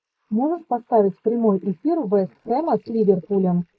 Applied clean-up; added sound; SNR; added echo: neural mask model Resemble Enhance denoiser.